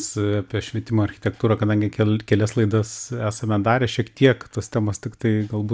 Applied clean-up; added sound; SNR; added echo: none; none; none; none.